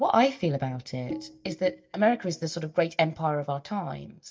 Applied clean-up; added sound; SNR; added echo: neural mask model DeepFilterNet 3.